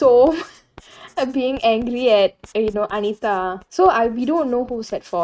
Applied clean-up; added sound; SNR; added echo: neural mask model RNNoise.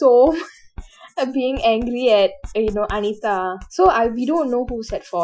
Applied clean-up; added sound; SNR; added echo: classical method Wiener filter.